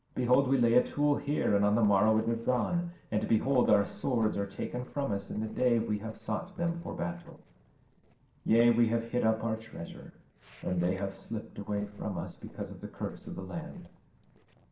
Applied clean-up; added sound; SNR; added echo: neural separator model SepFormer DNS4.